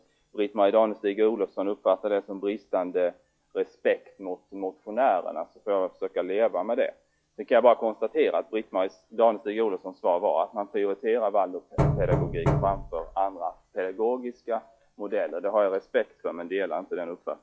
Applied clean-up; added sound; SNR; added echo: classical method log-MMSE.